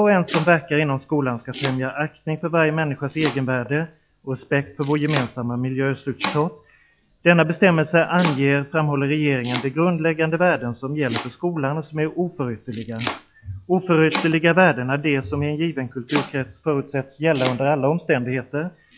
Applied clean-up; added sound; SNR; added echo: classical method log-MMSE.